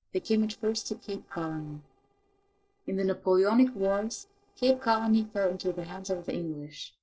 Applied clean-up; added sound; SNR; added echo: neural separator model SepFormer DNS4.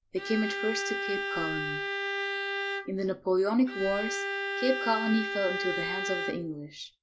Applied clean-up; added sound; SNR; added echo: none; Bowed string instrument; 2 dB; none.